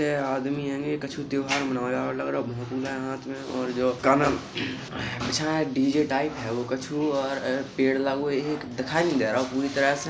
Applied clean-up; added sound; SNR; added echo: none; Sliding door; 19 dB; none.